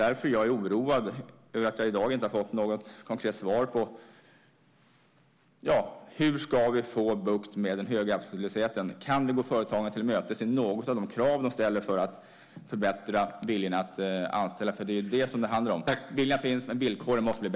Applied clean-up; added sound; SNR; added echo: none; none; none; none.